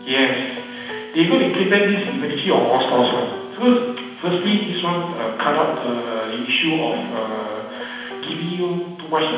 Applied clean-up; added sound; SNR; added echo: none; Piano; 14 dB; reverberation time 1.1 s.